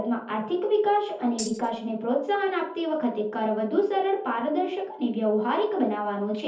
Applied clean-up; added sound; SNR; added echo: none; Tambourine; 12 dB; reverberation time 0.5 s.